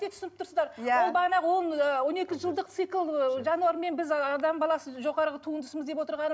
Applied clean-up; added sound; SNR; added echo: none; none; none; none.